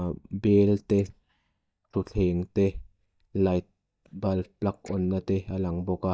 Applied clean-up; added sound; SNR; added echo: neural mask model DeepFilterNet 3.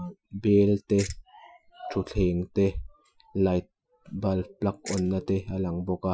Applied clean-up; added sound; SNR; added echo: classical method Wiener filter.